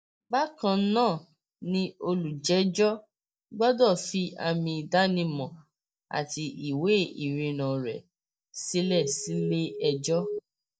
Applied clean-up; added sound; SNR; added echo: neural mask model DeepFilterNet 3.